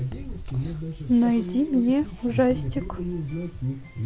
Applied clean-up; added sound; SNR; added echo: none; Bass drum; 15 dB; none.